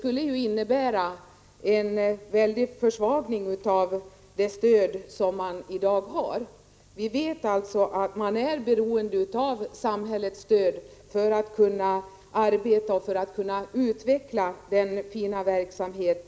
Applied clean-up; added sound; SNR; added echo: none; none; none; none.